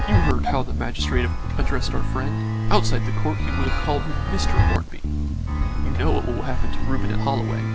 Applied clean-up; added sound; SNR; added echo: none; Bass guitar + Chime; 0 dB; none.